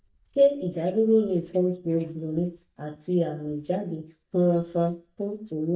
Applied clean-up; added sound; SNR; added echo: neural mask model DeepFilterNet 3.